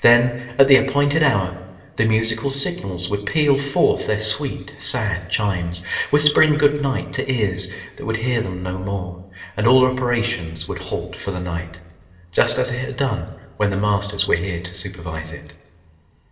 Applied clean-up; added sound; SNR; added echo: none; none; none; reverberation time 1.5 s.